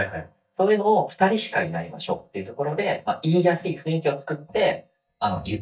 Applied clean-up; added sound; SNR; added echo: neural mask model DeepFilterNet 3.